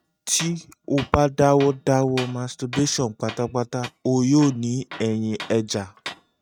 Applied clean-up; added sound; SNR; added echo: neural mask model RNNoise.